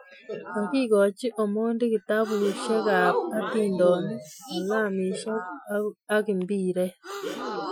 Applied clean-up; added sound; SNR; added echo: classical method Wiener filter.